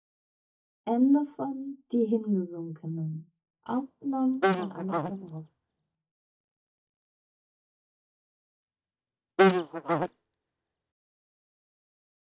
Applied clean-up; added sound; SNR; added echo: neural mask model DeepFilterNet 3.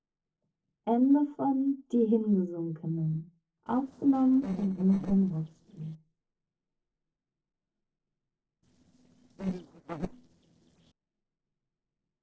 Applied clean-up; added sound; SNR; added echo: neural separator model SepFormer DNS4.